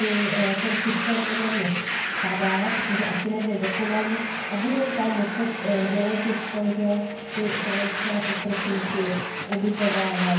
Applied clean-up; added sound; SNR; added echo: none; Domestic sounds, home sounds; 3 dB; reverberation time 0.9 s.